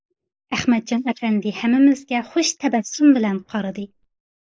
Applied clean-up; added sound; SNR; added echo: neural mask model Resemble Enhance denoiser.